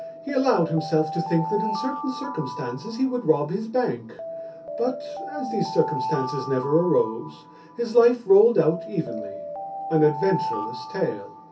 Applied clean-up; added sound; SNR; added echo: none; Alarm; 9 dB; reverberation time 0.3 s.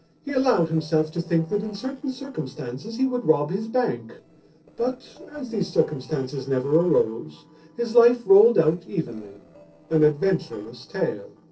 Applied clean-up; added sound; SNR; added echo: neural separator model SepFormer DNS4.